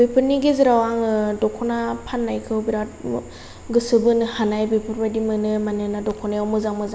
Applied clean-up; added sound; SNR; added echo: none; none; none; none.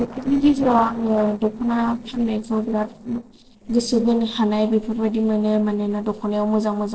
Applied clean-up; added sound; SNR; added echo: neural separator model SepFormer DNS4.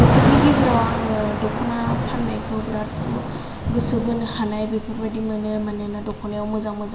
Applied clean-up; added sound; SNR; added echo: none; Thunder / Rain; -1 dB; reverberation time 0.4 s.